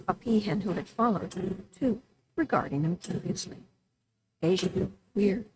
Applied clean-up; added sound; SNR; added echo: neural mask model RNNoise.